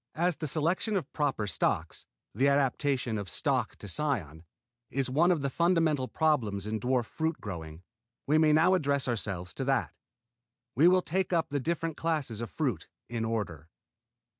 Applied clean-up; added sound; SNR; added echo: none; none; none; none.